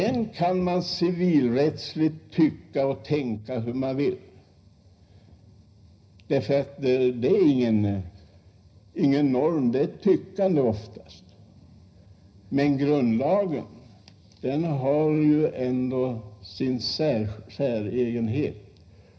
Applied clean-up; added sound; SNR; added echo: none; none; none; reverberation time 0.4 s.